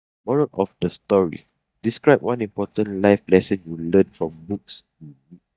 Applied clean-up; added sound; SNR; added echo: neural mask model DeepFilterNet 3.